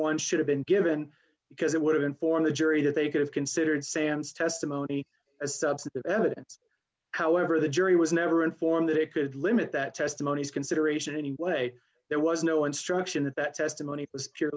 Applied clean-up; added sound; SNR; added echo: none; none; none; none.